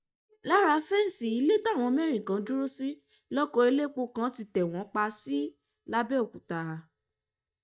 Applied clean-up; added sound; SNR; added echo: neural mask model DeepFilterNet 3.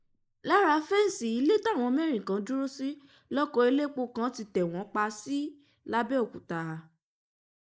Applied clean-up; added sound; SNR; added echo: neural mask model Resemble Enhance denoiser.